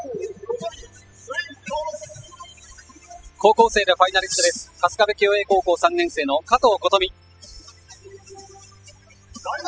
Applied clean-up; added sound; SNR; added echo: classical method spectral subtraction.